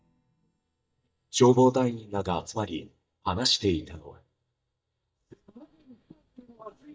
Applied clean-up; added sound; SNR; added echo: neural mask model DeepFilterNet 3.